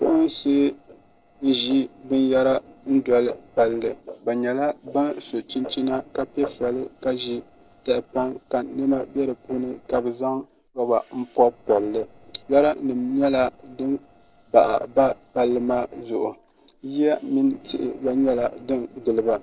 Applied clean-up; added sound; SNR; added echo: neural separator model SepFormer DNS4.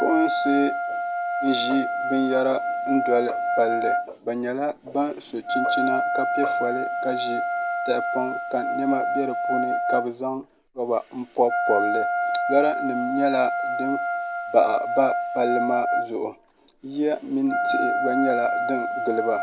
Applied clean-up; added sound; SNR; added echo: none; Wind instrument, woodwind instrument; 0 dB; none.